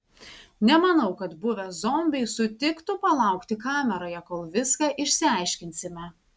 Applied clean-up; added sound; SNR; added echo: none; none; none; none.